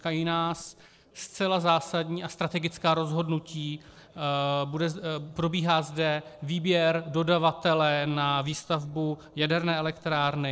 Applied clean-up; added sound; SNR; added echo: neural separator model SepFormer DNS4.